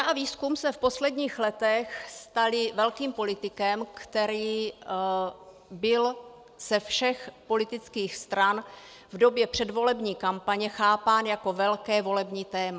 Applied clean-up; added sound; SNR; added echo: none; none; none; none.